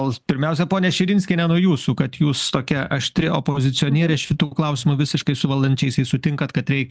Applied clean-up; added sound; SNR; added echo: none; none; none; none.